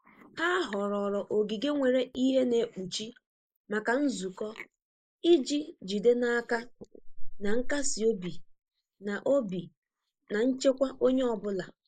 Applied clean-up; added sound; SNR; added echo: neural mask model Resemble Enhance denoiser.